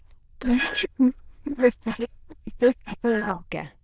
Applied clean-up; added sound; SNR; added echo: neural diffusion model UNIVERSE++.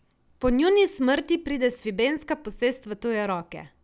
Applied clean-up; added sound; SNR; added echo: none; none; none; none.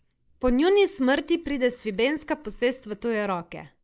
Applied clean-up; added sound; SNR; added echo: neural mask model Resemble Enhance denoiser.